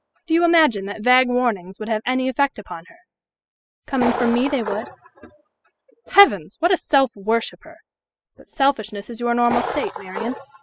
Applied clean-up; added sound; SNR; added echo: classical method spectral subtraction.